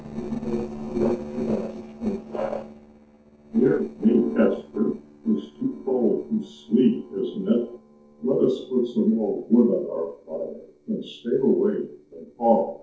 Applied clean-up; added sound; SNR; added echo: neural separator model SepFormer DNS4.